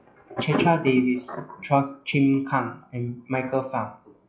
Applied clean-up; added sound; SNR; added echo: classical method log-MMSE.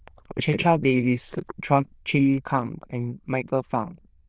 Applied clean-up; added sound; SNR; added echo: neural diffusion model UNIVERSE++.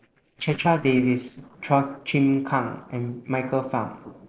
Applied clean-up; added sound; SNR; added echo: neural separator model SepFormer DNS4.